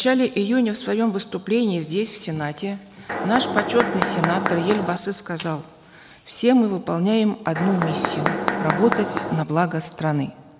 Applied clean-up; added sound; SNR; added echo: none; Mechanisms; 2 dB; none.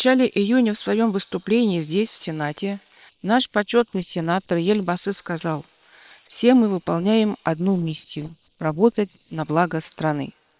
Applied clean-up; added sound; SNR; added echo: neural separator model SepFormer WHAM!.